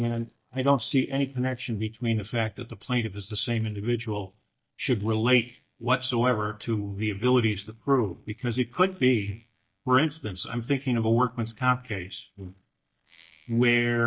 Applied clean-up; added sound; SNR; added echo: neural mask model DeepFilterNet 3.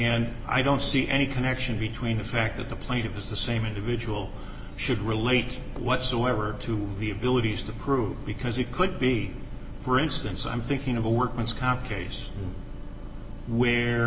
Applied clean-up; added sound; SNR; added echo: none; none; none; none.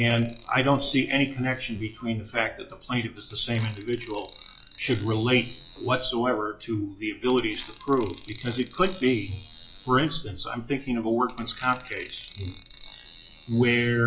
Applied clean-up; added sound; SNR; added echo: classical method log-MMSE.